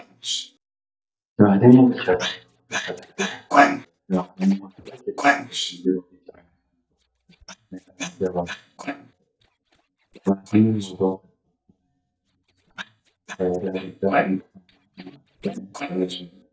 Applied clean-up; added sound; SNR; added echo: neural mask model DeepFilterNet 3.